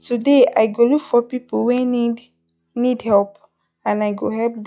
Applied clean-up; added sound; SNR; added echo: classical method log-MMSE.